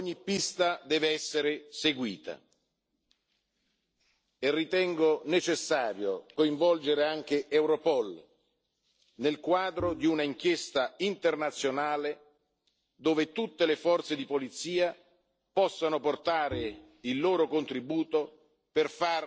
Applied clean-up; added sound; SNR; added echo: neural separator model SepFormer DNS4.